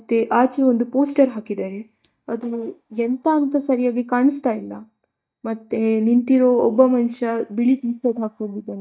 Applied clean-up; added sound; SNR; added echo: neural mask model DeepFilterNet 3.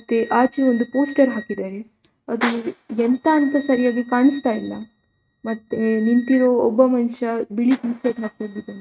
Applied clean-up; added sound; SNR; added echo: neural mask model RNNoise.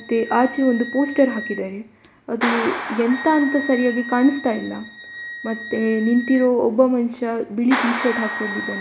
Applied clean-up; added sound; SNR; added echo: none; Wind instrument, woodwind instrument + Clapping; 10 dB; none.